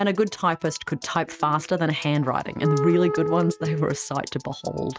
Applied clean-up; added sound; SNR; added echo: neural mask model RNNoise.